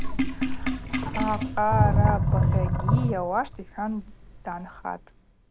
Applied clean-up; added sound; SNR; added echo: none; Sink (filling or washing); -5 dB; none.